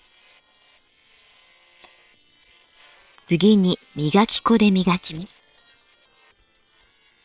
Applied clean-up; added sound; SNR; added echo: neural separator model SepFormer WHAM!.